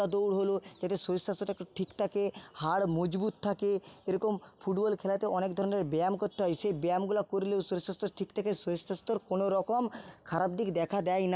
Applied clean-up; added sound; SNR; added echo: none; none; none; none.